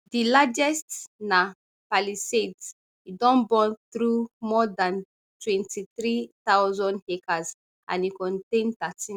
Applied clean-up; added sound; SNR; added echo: none; none; none; none.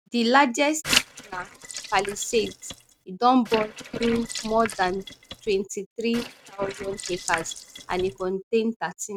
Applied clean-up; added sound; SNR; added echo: neural mask model RNNoise.